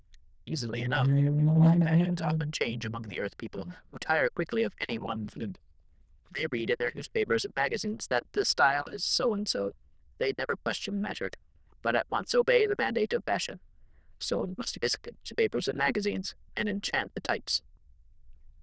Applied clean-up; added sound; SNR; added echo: neural diffusion model UNIVERSE++.